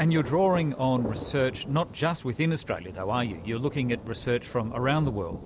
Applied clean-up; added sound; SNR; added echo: none; Thunder; 13 dB; none.